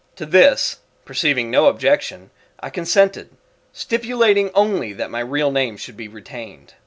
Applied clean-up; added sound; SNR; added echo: none; none; none; none.